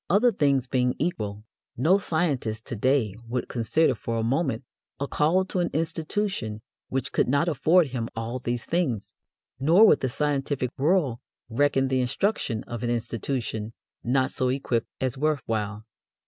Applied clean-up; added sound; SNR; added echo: none; none; none; none.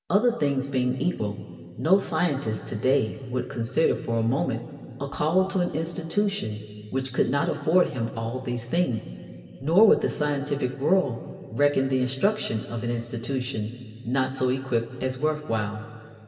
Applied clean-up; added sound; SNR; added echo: none; none; none; reverberation time 2.3 s.